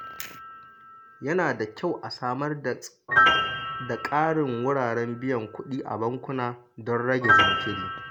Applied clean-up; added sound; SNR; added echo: none; Piano; 0 dB; none.